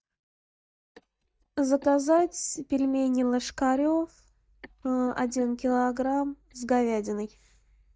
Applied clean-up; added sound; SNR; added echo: neural mask model DeepFilterNet 3.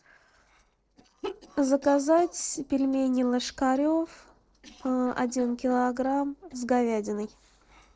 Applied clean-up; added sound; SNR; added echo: neural separator model SepFormer DNS4.